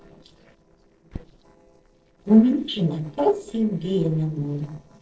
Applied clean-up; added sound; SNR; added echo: neural separator model SepFormer DNS4.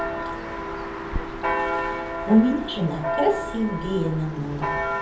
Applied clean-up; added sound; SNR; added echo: none; Church bell; 3 dB; reverberation time 0.7 s.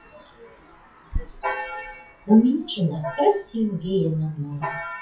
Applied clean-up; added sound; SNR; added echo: classical method WPE with log-MMSE.